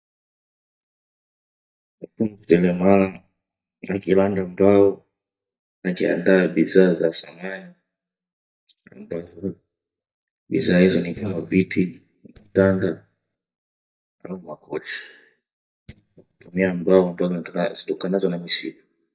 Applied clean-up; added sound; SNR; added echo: neural mask model DeepFilterNet 3.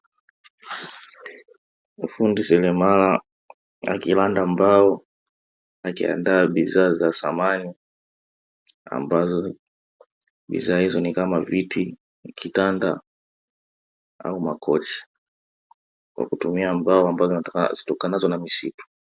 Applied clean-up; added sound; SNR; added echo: none; none; none; none.